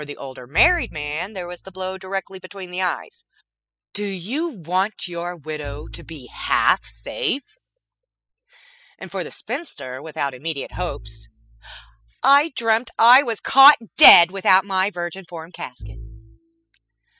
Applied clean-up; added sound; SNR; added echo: classical method spectral subtraction.